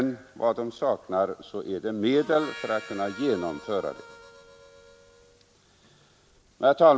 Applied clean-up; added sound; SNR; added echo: none; Harmonica; 17 dB; none.